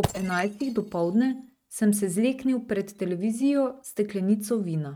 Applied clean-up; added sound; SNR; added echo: neural mask model RNNoise.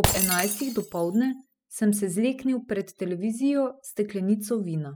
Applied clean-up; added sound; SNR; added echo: classical method spectral subtraction.